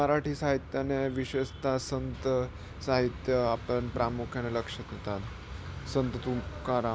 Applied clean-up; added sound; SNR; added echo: none; none; none; none.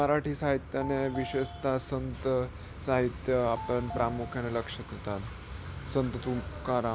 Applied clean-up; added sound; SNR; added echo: none; Telephone; 16 dB; none.